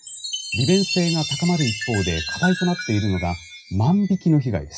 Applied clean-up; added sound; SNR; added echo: classical method WPE with log-MMSE.